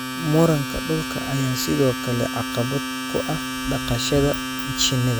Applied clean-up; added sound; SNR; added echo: none; Domestic sounds, home sounds; 5 dB; none.